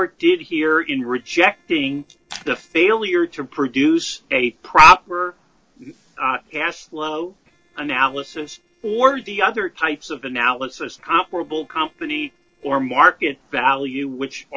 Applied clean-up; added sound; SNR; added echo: neural separator model SepFormer DNS4.